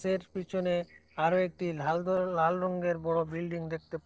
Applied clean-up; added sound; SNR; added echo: neural separator model SepFormer DNS4.